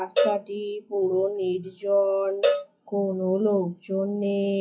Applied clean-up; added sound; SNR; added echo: classical method WPE with log-MMSE.